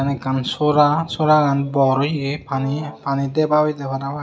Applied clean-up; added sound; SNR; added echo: none; Brass instrument; 20 dB; none.